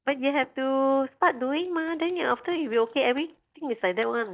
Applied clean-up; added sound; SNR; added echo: neural mask model DeepFilterNet 3.